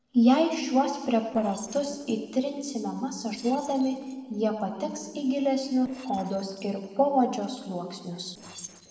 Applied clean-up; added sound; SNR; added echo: neural separator model SepFormer DNS4.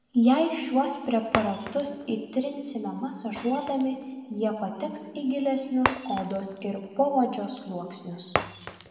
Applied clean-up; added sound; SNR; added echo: none; Shatter; 9 dB; reverberation time 1.8 s.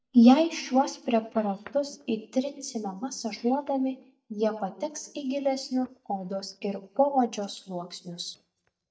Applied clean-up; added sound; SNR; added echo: neural mask model DeepFilterNet 3.